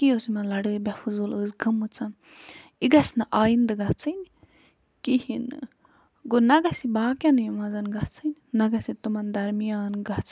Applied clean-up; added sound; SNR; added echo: none; none; none; none.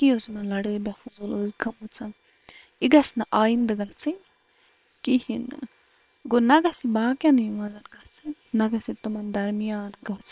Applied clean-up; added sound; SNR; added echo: neural separator model SepFormer WHAM!.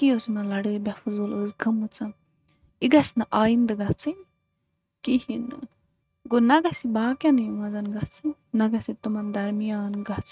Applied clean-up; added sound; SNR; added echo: neural mask model RNNoise.